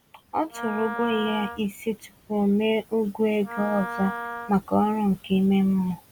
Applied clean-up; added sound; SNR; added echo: none; Wind instrument, woodwind instrument; 11 dB; none.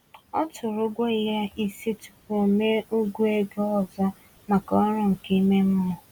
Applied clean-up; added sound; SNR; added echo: none; none; none; none.